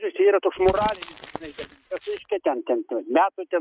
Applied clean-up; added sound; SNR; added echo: neural mask model RNNoise.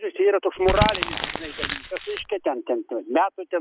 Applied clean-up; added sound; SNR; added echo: none; Crumpling, crinkling; 4 dB; none.